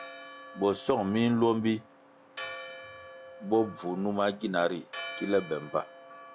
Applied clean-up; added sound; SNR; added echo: none; Church bell; 14 dB; none.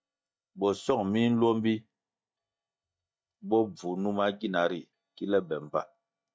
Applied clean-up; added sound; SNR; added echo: neural mask model DeepFilterNet 3.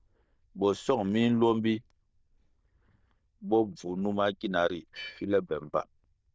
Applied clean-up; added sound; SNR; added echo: neural diffusion model UNIVERSE++.